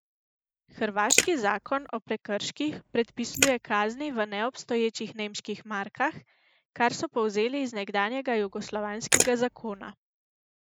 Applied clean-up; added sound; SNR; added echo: neural mask model Resemble Enhance denoiser.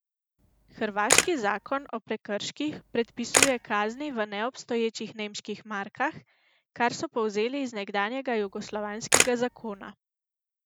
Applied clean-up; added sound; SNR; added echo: none; Camera; -2 dB; none.